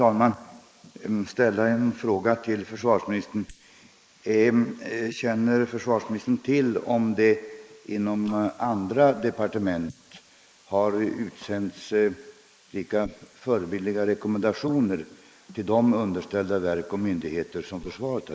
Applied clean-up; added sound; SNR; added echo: neural mask model Resemble Enhance denoiser.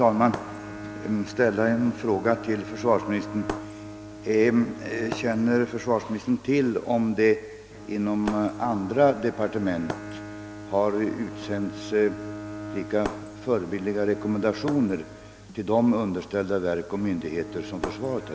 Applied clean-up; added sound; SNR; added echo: none; Bowed string instrument + Shatter; 12 dB; none.